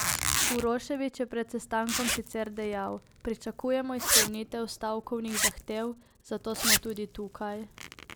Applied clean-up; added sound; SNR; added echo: none; Zipper (clothing); -1 dB; none.